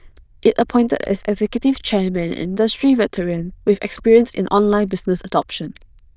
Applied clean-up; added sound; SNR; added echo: neural diffusion model UNIVERSE++.